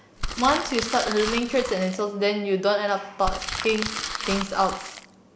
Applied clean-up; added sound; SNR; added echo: none; Crumpling, crinkling; 6 dB; none.